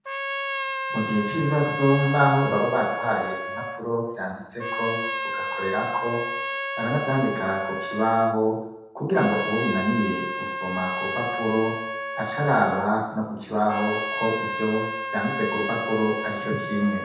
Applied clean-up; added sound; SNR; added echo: none; Trumpet; 5 dB; reverberation time 0.8 s.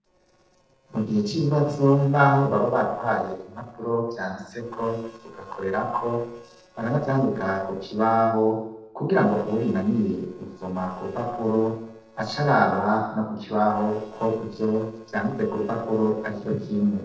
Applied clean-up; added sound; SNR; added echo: neural separator model SepFormer DNS4.